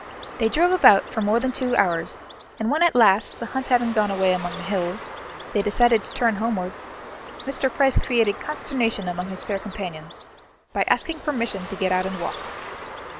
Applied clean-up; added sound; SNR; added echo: none; Bird; 13 dB; none.